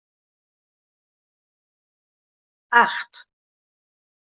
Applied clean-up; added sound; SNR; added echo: none; none; none; none.